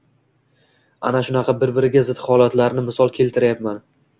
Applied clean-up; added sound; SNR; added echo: none; none; none; none.